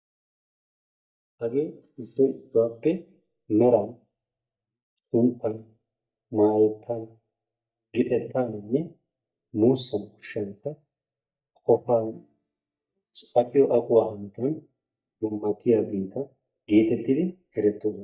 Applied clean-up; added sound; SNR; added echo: neural mask model DeepFilterNet 3.